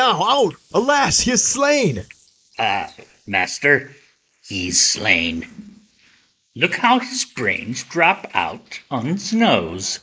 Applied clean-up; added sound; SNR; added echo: neural mask model Resemble Enhance denoiser.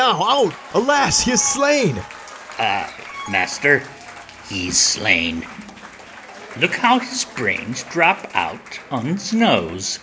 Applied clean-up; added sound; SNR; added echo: none; Alarm + Applause / Crowd / Cheering; 16 dB; none.